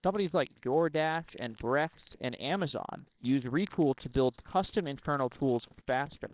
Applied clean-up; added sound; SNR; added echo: neural separator model SepFormer WHAMR!.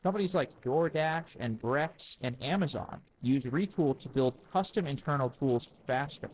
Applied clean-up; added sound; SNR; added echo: neural separator model SepFormer DNS4.